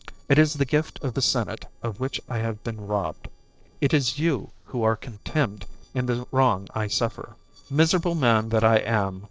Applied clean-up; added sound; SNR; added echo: neural separator model SepFormer DNS4.